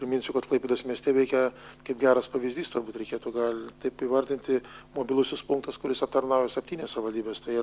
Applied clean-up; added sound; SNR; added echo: none; none; none; none.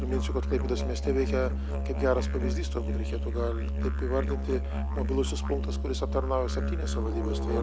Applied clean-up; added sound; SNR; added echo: none; Musical instrument; -3 dB; none.